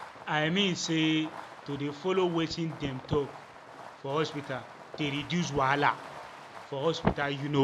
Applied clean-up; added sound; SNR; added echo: none; Fireworks; 15 dB; none.